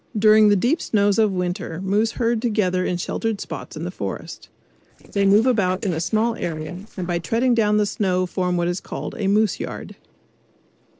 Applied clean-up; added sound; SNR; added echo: neural separator model SepFormer DNS4.